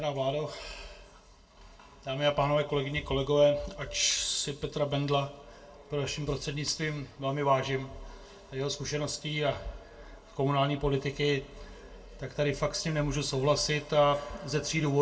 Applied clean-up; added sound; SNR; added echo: none; none; none; reverberation time 0.2 s.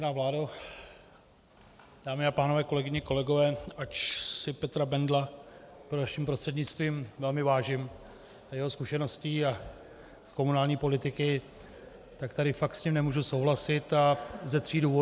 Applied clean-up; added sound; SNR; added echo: none; none; none; none.